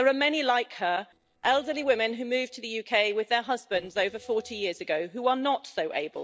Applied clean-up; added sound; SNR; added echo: neural separator model SepFormer DNS4.